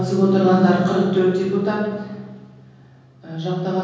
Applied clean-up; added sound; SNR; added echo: none; Marimba, xylophone; 16 dB; reverberation time 1.3 s.